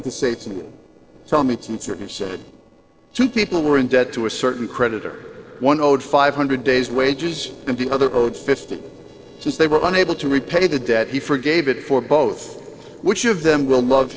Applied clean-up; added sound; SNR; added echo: neural separator model SepFormer DNS4.